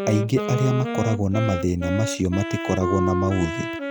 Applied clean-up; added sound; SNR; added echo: none; Wind instrument, woodwind instrument; 5 dB; none.